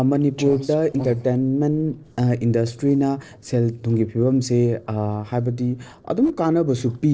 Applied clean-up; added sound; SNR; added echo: neural separator model SepFormer DNS4.